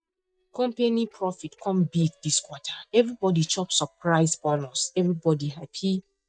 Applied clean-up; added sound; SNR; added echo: neural mask model DeepFilterNet 3.